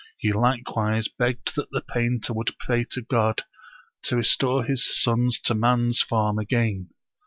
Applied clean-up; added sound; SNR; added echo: none; none; none; none.